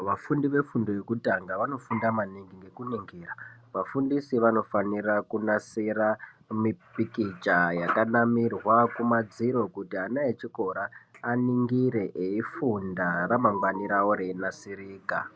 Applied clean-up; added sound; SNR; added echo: none; none; none; none.